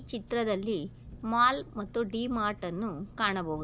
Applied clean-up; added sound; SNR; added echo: none; Engine; 17 dB; none.